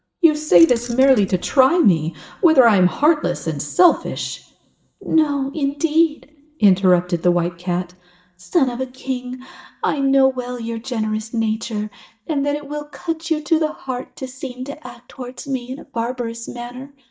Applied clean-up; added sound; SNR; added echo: neural mask model DeepFilterNet 3.